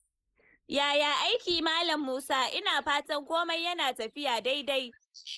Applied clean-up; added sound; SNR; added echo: neural mask model Resemble Enhance denoiser.